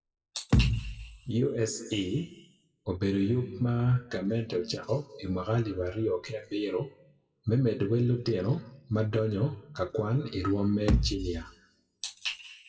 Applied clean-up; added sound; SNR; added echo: classical method WPE with log-MMSE.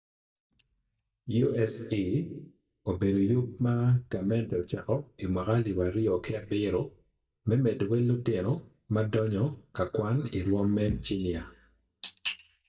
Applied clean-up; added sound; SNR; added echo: neural mask model DeepFilterNet 3.